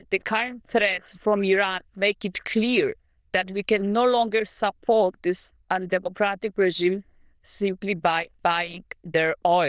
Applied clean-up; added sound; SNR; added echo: neural diffusion model UNIVERSE++.